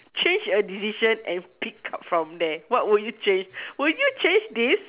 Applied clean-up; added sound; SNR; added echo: none; none; none; none.